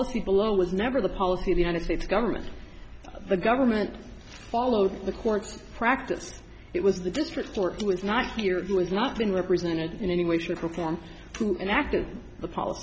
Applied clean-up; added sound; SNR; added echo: none; none; none; none.